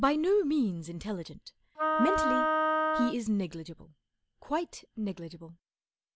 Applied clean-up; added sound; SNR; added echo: none; Wind instrument, woodwind instrument; -3 dB; none.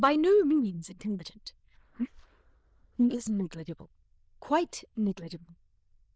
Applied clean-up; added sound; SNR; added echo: neural diffusion model UNIVERSE++.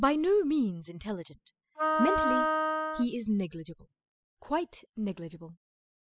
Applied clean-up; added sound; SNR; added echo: classical method spectral subtraction.